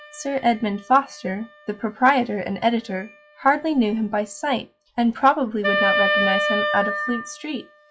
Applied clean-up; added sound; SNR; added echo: classical method log-MMSE.